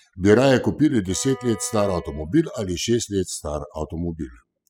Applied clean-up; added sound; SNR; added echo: classical method spectral subtraction.